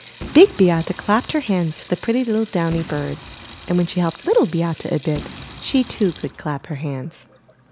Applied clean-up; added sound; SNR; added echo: none; Boom + Sink (filling or washing); 18 dB; none.